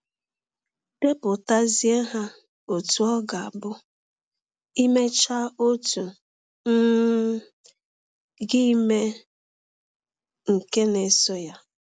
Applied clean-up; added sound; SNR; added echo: none; none; none; none.